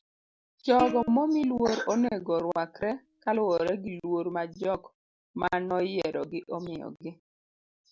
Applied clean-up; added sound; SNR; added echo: none; Plucked string instrument; 13 dB; none.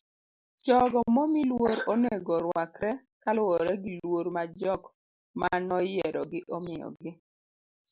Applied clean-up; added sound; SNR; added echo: none; none; none; none.